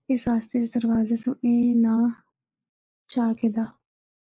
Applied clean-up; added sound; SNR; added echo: neural mask model Resemble Enhance denoiser.